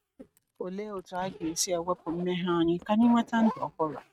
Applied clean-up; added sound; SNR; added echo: neural mask model RNNoise.